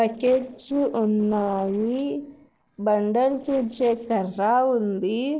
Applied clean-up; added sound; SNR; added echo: neural separator model SepFormer DNS4.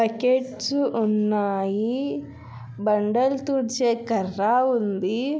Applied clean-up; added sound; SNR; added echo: none; none; none; none.